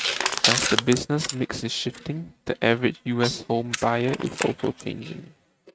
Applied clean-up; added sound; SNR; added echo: neural mask model RNNoise.